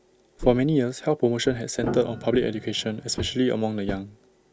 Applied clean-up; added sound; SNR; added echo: none; Piano + Walk, footsteps; 11 dB; none.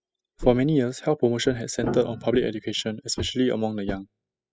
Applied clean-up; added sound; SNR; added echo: classical method spectral subtraction.